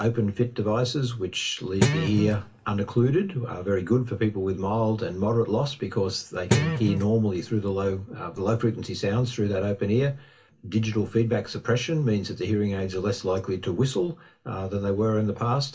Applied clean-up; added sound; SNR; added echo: none; Guitar; 2 dB; reverberation time 0.2 s.